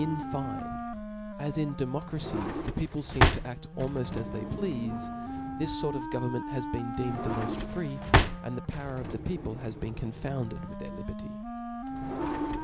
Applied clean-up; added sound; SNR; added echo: none; Drawer open or close + Wind instrument, woodwind instrument; -2 dB; none.